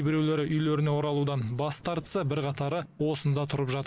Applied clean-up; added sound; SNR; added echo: none; none; none; none.